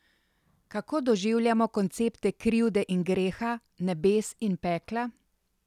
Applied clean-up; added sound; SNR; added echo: none; none; none; none.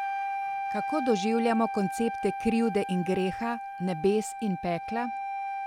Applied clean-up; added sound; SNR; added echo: none; Wind instrument, woodwind instrument; 5 dB; none.